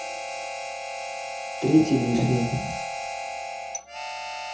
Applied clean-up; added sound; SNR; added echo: none; Harmonica; 5 dB; reverberation time 0.5 s.